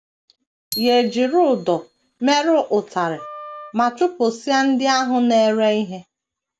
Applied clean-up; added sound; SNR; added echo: none; Glockenspiel + Wind instrument, woodwind instrument; 17 dB; none.